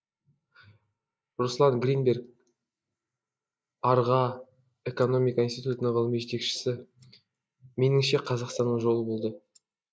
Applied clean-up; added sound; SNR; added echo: neural mask model Resemble Enhance denoiser.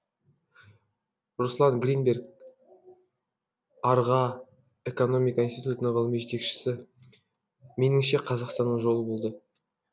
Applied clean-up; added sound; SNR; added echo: none; none; none; none.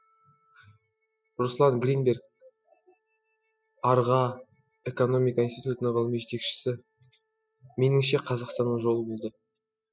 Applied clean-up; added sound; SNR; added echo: classical method spectral subtraction.